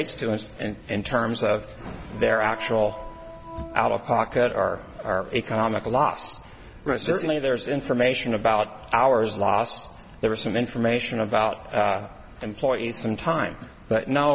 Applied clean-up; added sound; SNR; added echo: none; Organ; 14 dB; none.